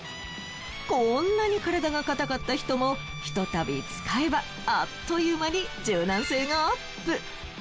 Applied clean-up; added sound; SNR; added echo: none; none; none; none.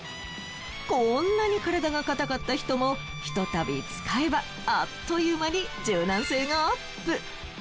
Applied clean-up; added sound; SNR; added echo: none; Wind instrument, woodwind instrument; 16 dB; none.